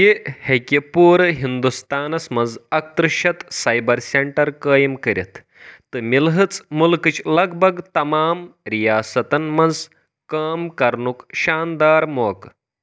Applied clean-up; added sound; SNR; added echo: none; none; none; none.